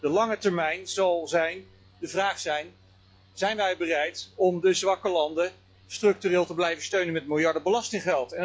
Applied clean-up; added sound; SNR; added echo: classical method log-MMSE.